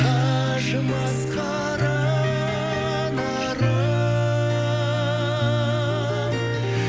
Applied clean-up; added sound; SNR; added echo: none; none; none; none.